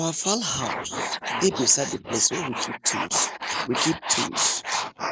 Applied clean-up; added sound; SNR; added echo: neural mask model Resemble Enhance denoiser.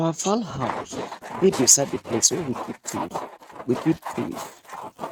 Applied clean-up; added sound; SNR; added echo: neural mask model RNNoise.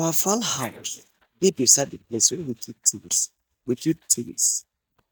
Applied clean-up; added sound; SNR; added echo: neural mask model DeepFilterNet 3.